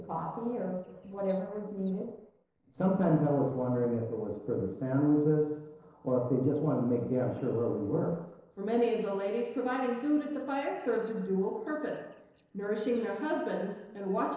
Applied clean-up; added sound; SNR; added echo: neural separator model SepFormer DNS4.